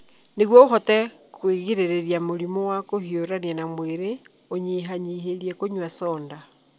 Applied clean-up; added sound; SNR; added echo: none; none; none; none.